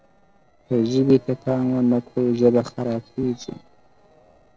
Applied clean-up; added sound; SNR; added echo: neural separator model SepFormer DNS4.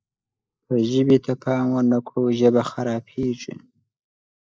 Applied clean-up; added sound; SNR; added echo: neural mask model Resemble Enhance denoiser.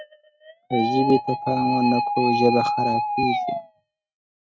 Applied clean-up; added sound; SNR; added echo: neural mask model RNNoise.